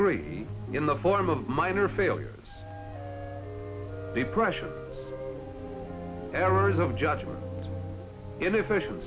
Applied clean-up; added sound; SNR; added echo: none; none; none; none.